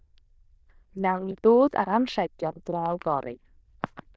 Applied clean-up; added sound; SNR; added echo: neural diffusion model UNIVERSE++.